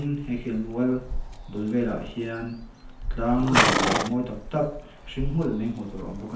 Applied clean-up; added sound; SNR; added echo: none; Livestock, farm animals, working animals; 1 dB; reverberation time 0.5 s.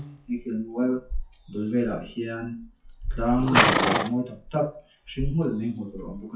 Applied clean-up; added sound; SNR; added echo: classical method WPE with log-MMSE.